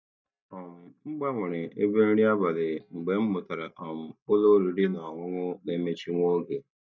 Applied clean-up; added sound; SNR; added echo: neural mask model DeepFilterNet 3.